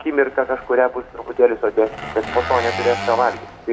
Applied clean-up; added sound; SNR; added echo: none; Engine; 11 dB; reverberation time 0.9 s.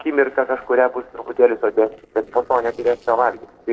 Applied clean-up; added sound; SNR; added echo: neural separator model SepFormer DNS4.